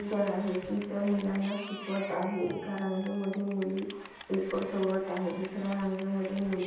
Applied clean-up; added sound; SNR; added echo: none; Cheering / Clapping; 15 dB; reverberation time 0.9 s.